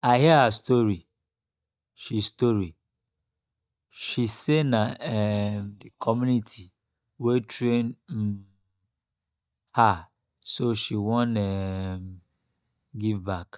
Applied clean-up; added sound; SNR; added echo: neural mask model DeepFilterNet 3.